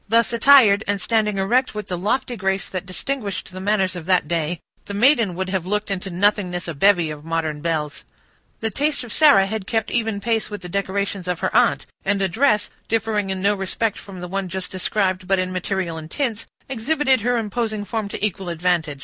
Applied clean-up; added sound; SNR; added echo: none; none; none; none.